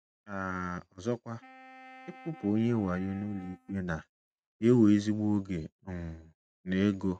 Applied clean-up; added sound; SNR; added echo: neural mask model RNNoise.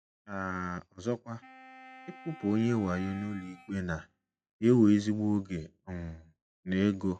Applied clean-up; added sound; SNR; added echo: classical method log-MMSE.